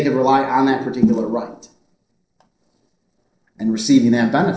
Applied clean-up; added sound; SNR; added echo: neural separator model SepFormer DNS4.